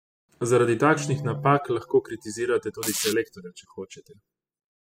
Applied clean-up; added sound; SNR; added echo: classical method spectral subtraction.